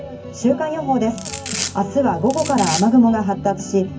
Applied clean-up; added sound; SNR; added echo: none; Domestic sounds, home sounds; 10 dB; reverberation time 0.3 s.